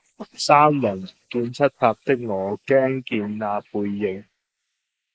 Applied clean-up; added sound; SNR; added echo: neural mask model Resemble Enhance denoiser.